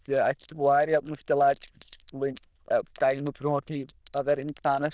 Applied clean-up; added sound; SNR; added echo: neural diffusion model UNIVERSE++.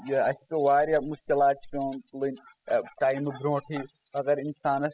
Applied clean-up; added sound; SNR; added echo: classical method spectral subtraction.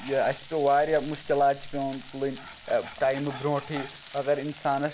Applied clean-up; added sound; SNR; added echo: none; Frying (food); 16 dB; none.